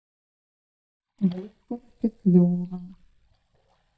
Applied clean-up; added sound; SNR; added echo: neural mask model DeepFilterNet 3.